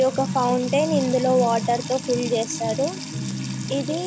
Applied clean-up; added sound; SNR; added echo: none; Trickle, dribble / Water tap, faucet / Music; 6 dB; none.